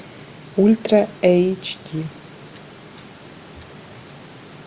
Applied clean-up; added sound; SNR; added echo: none; none; none; none.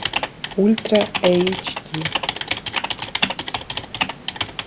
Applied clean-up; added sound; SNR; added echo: none; Typing; 3 dB; none.